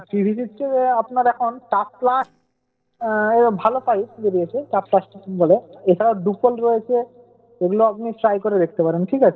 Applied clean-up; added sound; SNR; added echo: neural separator model SepFormer DNS4.